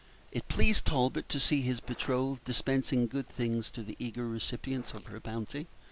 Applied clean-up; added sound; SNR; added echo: neural mask model Resemble Enhance denoiser.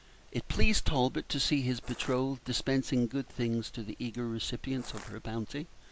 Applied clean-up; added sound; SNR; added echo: none; Crushing; 17 dB; none.